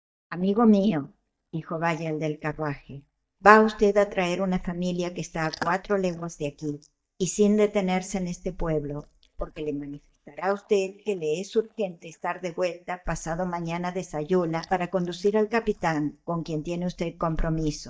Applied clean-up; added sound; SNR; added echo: neural mask model DeepFilterNet 3.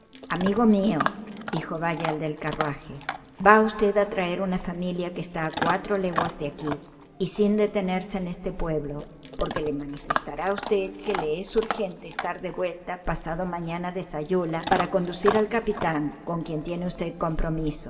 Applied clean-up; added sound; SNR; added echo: none; Chewing, mastication / Dog; 9 dB; reverberation time 2.0 s.